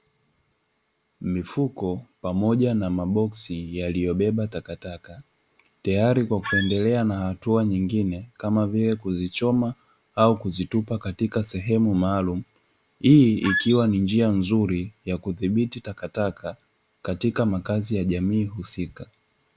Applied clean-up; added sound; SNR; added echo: none; Squeak; 4 dB; none.